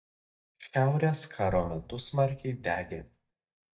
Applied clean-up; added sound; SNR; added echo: neural mask model DeepFilterNet 3.